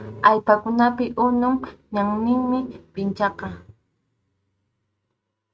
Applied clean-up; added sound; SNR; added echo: neural mask model RNNoise.